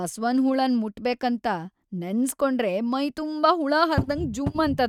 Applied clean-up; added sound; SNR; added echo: neural mask model RNNoise.